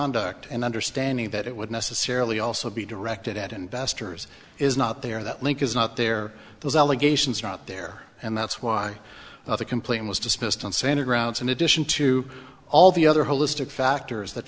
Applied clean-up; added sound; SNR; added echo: none; none; none; none.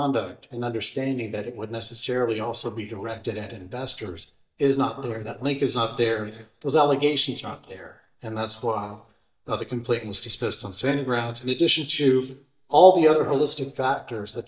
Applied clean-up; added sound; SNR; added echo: neural mask model DeepFilterNet 3.